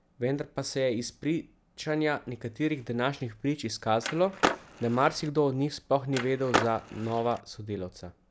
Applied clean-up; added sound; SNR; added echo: none; Skateboard; 3 dB; none.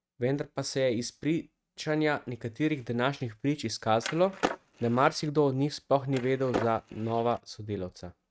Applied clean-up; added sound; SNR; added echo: neural mask model RNNoise.